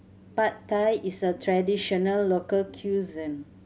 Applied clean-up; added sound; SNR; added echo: none; none; none; none.